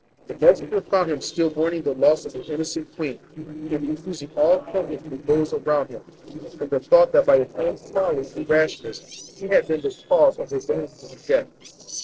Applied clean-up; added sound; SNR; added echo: neural separator model SepFormer DNS4.